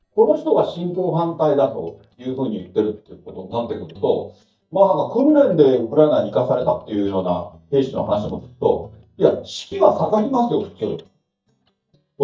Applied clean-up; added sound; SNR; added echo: neural mask model DeepFilterNet 3.